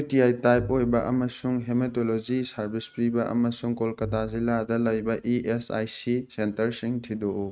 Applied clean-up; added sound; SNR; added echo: neural mask model RNNoise.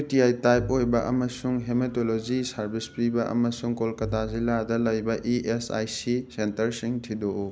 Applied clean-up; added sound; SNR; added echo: none; Bowed string instrument; 17 dB; none.